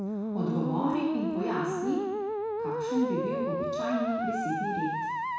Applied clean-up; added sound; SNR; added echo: none; Musical instrument; -1 dB; reverberation time 1.1 s.